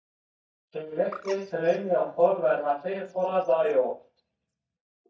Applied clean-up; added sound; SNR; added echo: neural mask model DeepFilterNet 3.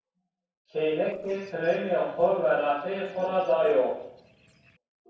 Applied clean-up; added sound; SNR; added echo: neural separator model SepFormer DNS4.